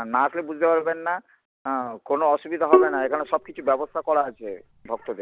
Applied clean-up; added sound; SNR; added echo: none; Bowed string instrument; 2 dB; none.